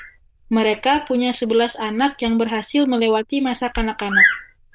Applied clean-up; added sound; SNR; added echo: neural diffusion model UNIVERSE++.